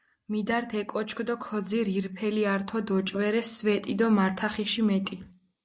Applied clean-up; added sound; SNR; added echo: neural mask model Resemble Enhance denoiser.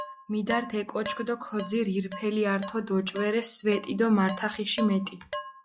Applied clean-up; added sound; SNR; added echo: classical method log-MMSE.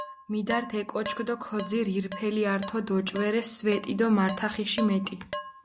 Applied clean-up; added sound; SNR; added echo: none; Dishes, pots, and pans; 11 dB; none.